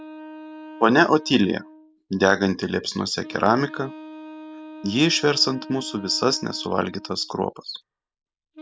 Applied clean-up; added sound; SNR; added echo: none; Wind instrument, woodwind instrument; 17 dB; none.